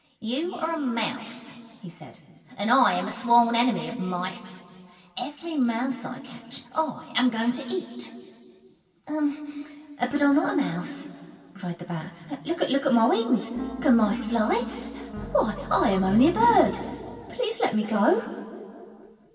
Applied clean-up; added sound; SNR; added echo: none; Piano; 12 dB; reverberation time 2.4 s.